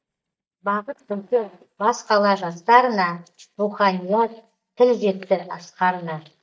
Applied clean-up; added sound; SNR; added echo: neural mask model DeepFilterNet 3.